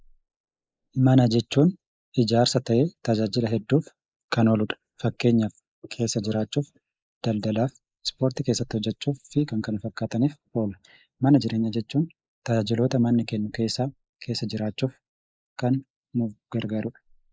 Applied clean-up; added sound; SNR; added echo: neural mask model Resemble Enhance denoiser.